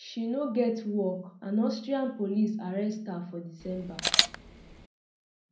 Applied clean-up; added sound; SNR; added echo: none; Camera; -1 dB; reverberation time 0.5 s.